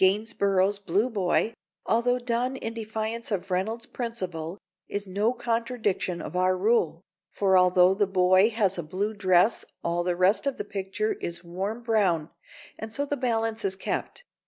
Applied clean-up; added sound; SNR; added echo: none; none; none; none.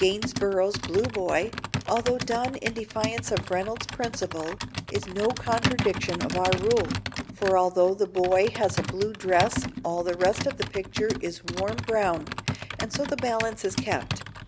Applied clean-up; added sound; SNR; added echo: none; Computer keyboard; 6 dB; none.